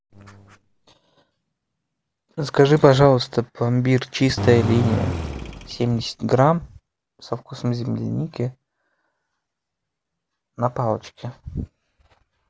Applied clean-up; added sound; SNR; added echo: none; Engine; 3 dB; none.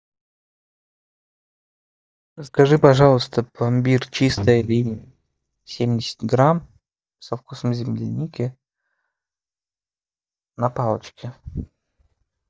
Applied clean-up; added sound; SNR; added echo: neural mask model DeepFilterNet 3.